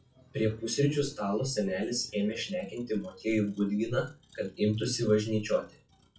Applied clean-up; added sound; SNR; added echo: classical method WPE with log-MMSE.